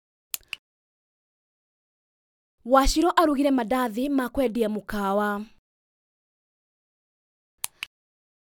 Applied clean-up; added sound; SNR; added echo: none; none; none; none.